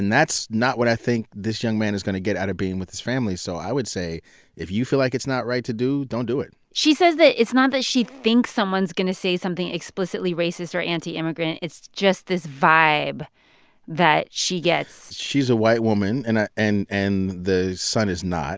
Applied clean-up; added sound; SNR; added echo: none; none; none; none.